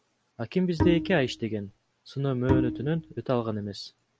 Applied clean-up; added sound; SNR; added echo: none; Bowed string instrument; 2 dB; none.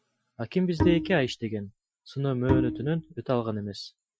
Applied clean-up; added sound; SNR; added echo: classical method Wiener filter.